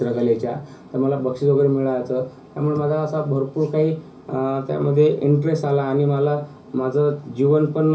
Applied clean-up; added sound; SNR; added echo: none; none; none; reverberation time 0.5 s.